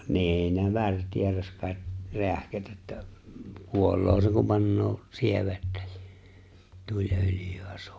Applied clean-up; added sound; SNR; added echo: none; none; none; none.